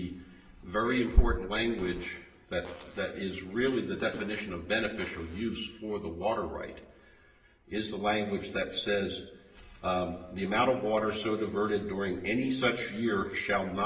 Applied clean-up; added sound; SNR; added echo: none; Fart; 19 dB; reverberation time 0.8 s.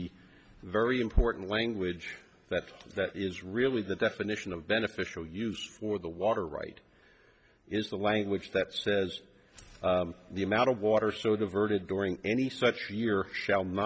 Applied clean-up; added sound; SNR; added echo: none; none; none; none.